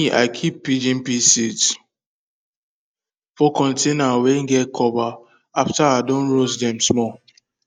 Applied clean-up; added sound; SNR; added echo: neural mask model DeepFilterNet 3.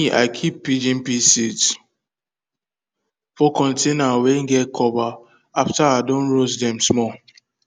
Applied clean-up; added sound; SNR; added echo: none; none; none; none.